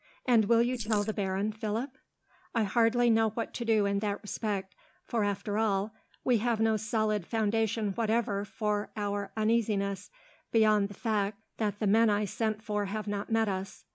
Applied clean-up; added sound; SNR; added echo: neural mask model Resemble Enhance denoiser.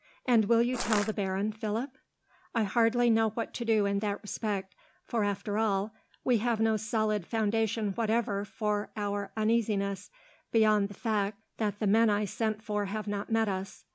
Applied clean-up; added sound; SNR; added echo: none; Crushing; 5 dB; none.